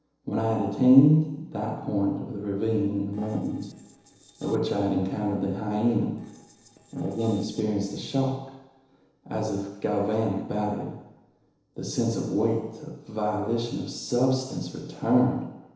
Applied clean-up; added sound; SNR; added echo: neural separator model SepFormer DNS4.